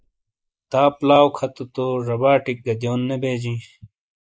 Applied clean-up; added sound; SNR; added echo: neural mask model Resemble Enhance denoiser.